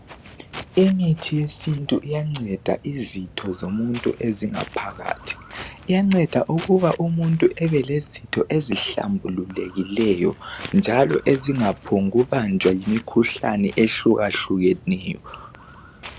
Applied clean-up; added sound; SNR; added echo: none; Walk, footsteps; 19 dB; none.